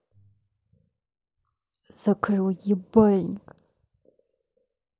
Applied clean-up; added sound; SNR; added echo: none; none; none; none.